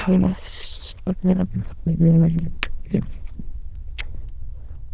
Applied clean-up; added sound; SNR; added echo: neural diffusion model UNIVERSE++.